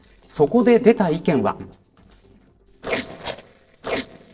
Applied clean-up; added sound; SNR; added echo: neural separator model SepFormer DNS4.